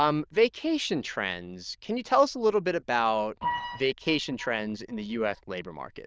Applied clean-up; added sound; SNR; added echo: neural diffusion model UNIVERSE++.